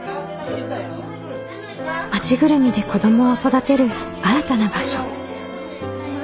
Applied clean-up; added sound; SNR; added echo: none; none; none; none.